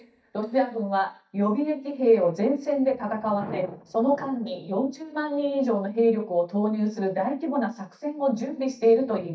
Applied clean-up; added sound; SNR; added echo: neural mask model DeepFilterNet 3.